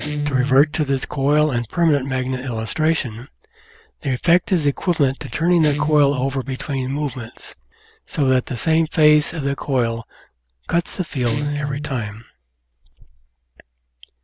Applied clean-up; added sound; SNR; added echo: none; Guitar; 11 dB; none.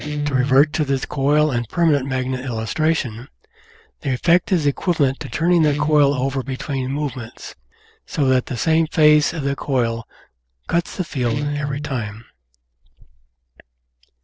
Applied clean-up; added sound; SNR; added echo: neural separator model SepFormer DNS4.